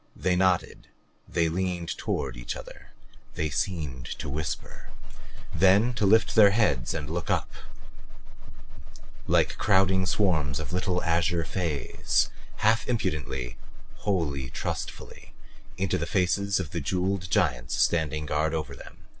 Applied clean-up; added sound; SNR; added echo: none; none; none; none.